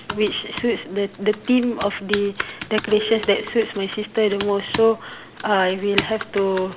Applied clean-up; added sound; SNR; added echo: none; Computer keyboard; 12 dB; none.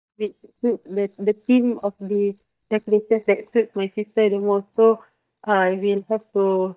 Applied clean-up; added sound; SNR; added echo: neural mask model DeepFilterNet 3.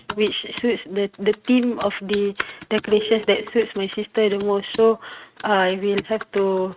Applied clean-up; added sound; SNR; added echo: neural mask model RNNoise.